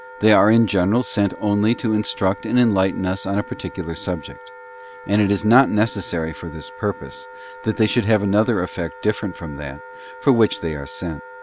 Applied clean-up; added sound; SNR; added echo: none; Wind instrument, woodwind instrument; 18 dB; none.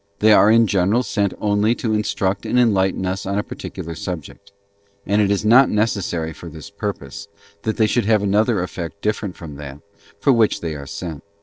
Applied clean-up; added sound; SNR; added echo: neural separator model SepFormer DNS4.